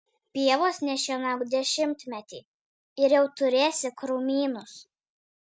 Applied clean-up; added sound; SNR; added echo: none; none; none; none.